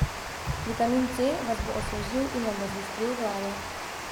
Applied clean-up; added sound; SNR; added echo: none; Water; 3 dB; none.